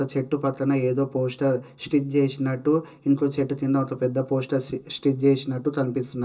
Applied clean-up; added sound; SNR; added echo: none; none; none; reverberation time 0.2 s.